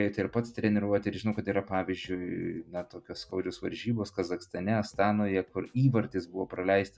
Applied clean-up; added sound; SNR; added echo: none; none; none; none.